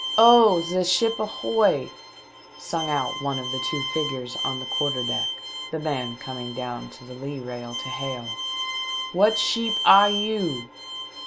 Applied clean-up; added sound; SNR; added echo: none; Bowed string instrument; 7 dB; none.